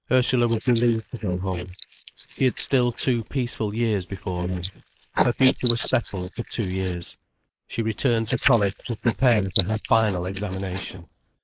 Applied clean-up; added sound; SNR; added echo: neural mask model Resemble Enhance denoiser.